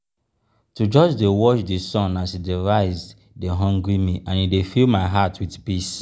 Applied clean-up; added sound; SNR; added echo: none; none; none; none.